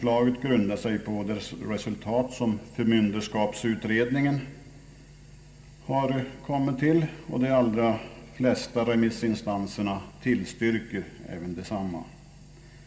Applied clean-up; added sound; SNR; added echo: none; none; none; reverberation time 1.2 s.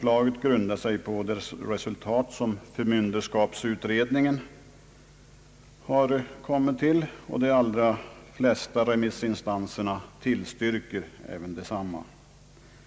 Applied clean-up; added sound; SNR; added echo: none; none; none; none.